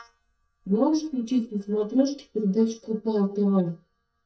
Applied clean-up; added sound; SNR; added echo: neural mask model DeepFilterNet 3.